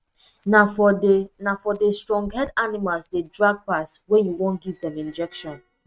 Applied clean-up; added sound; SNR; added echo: neural mask model RNNoise.